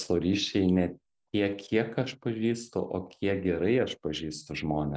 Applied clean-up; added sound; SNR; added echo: none; none; none; none.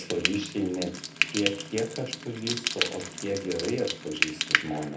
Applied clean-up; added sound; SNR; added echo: none; Frying (food); 0 dB; reverberation time 0.3 s.